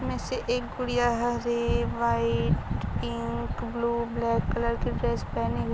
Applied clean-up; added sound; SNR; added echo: none; none; none; none.